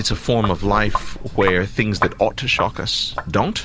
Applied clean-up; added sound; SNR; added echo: none; Sink (filling or washing); 6 dB; none.